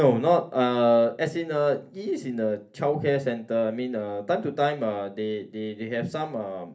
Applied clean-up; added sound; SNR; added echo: none; none; none; reverberation time 0.3 s.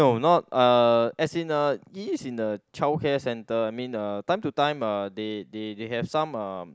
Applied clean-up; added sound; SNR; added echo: none; none; none; none.